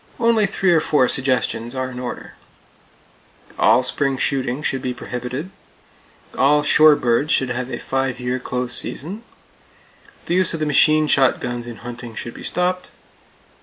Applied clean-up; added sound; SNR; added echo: none; none; none; none.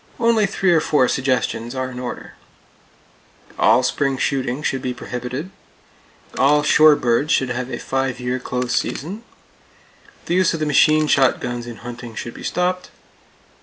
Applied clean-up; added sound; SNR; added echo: none; Crack; 15 dB; none.